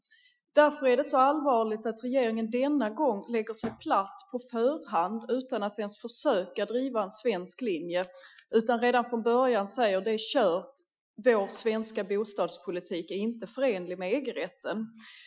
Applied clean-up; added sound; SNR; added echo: classical method Wiener filter.